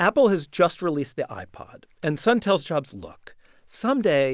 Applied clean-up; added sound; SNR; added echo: none; none; none; none.